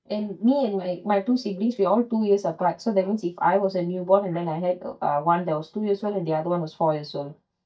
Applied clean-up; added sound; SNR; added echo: neural mask model DeepFilterNet 3.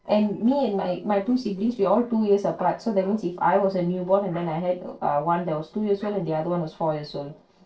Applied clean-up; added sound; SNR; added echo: neural separator model SepFormer DNS4.